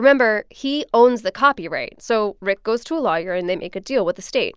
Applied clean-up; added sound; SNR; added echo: none; none; none; none.